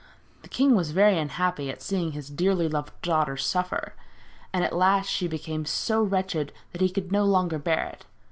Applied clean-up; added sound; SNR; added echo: none; none; none; none.